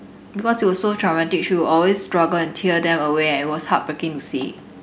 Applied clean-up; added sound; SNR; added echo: none; none; none; none.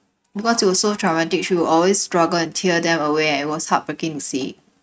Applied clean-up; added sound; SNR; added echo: neural mask model RNNoise.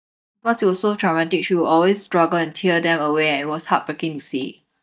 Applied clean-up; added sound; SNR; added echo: neural mask model DeepFilterNet 3.